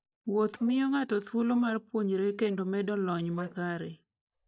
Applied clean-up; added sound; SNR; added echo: neural mask model DeepFilterNet 3.